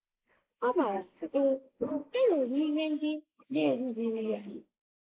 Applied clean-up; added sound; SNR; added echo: neural mask model Resemble Enhance denoiser.